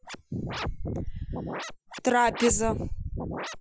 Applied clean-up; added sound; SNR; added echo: classical method Wiener filter.